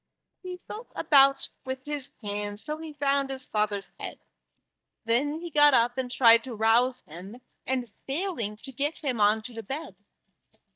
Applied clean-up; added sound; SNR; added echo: neural mask model DeepFilterNet 3.